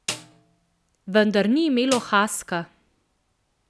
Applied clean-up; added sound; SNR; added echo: none; Snare drum; 14 dB; none.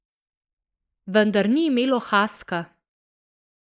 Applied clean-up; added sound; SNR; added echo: neural mask model Resemble Enhance denoiser.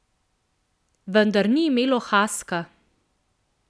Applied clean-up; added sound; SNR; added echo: none; none; none; none.